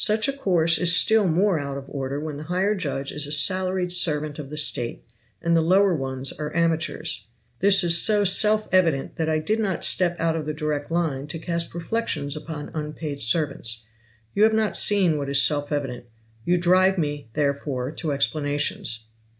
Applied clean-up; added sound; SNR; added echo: none; none; none; none.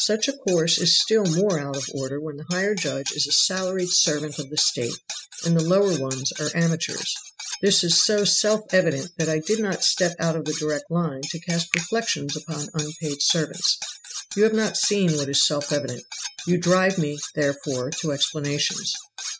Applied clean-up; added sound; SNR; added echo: classical method spectral subtraction.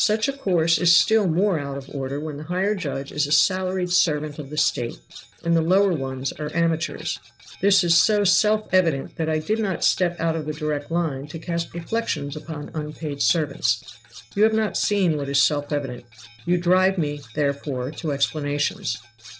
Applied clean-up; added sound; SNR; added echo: neural separator model SepFormer DNS4.